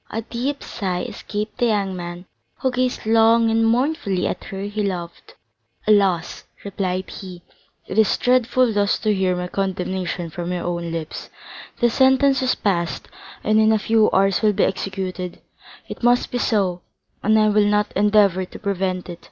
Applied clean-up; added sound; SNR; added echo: none; none; none; none.